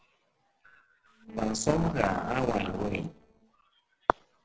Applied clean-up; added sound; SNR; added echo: neural separator model SepFormer DNS4.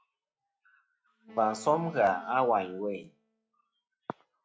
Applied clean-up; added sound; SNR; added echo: classical method log-MMSE.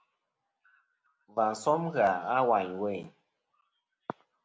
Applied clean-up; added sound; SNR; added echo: none; none; none; none.